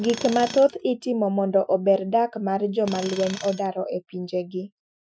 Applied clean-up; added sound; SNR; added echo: classical method Wiener filter.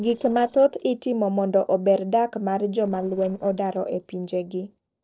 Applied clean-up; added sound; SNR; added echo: neural separator model SepFormer DNS4.